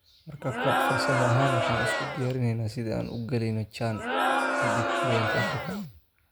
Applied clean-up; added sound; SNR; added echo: none; Crowd; -3 dB; none.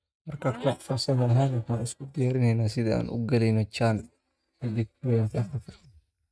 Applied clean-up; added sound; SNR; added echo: neural mask model DeepFilterNet 3.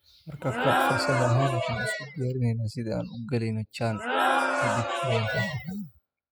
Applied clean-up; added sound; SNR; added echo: classical method spectral subtraction.